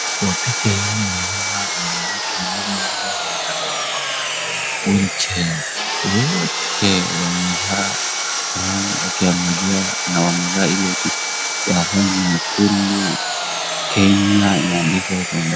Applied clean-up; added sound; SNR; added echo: none; Sawing; 1 dB; none.